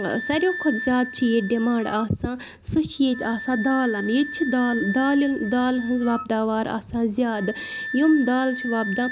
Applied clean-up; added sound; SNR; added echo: none; Wind instrument, woodwind instrument; 11 dB; none.